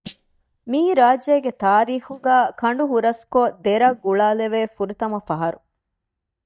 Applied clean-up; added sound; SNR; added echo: neural mask model DeepFilterNet 3.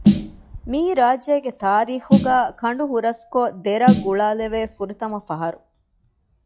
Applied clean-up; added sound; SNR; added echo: classical method log-MMSE.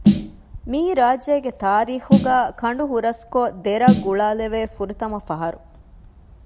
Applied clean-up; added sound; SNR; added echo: none; Snare drum; 1 dB; none.